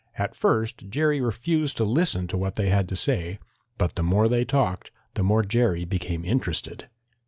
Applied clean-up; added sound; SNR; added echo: none; none; none; none.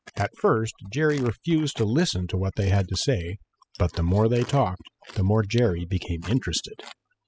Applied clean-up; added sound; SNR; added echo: classical method spectral subtraction.